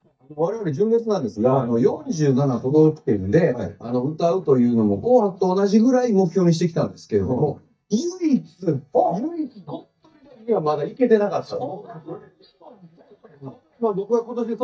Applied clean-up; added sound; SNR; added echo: neural mask model DeepFilterNet 3.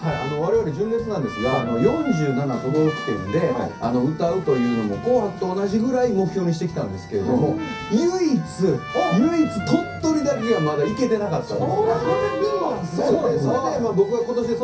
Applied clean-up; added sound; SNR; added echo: none; Trumpet; 14 dB; reverberation time 0.3 s.